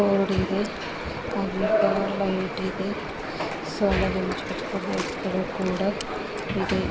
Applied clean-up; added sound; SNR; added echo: none; Chewing, mastication + Bicycle; 17 dB; none.